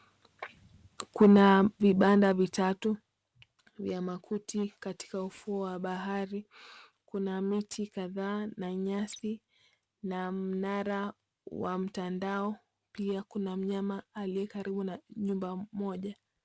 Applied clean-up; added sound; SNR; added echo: none; none; none; none.